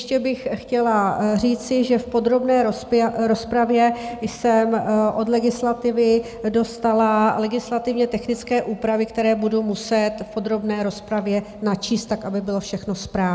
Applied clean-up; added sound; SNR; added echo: none; none; none; none.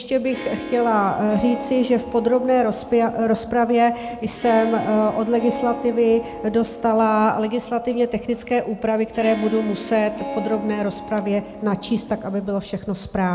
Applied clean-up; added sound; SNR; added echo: none; Harp; 13 dB; none.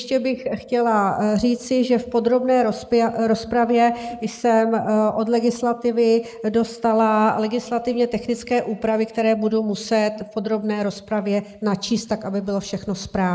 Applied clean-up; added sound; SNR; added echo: neural mask model Resemble Enhance denoiser.